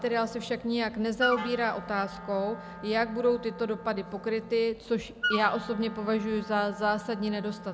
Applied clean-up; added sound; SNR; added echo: none; Wind instrument, woodwind instrument; 10 dB; none.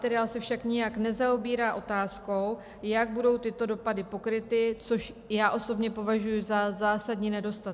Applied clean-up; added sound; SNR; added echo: none; none; none; none.